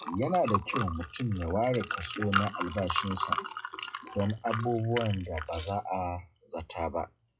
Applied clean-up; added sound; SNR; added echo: classical method WPE with log-MMSE.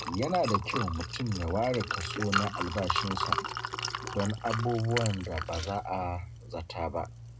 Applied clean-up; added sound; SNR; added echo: none; Liquid; 3 dB; reverberation time 0.2 s.